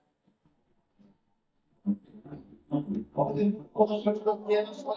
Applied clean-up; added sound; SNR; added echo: neural mask model DeepFilterNet 3.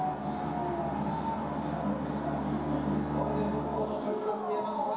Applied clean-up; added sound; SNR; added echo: none; Bowed string instrument; 5 dB; reverberation time 1.2 s.